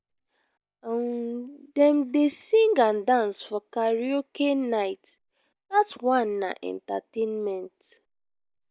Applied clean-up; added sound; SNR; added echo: none; none; none; none.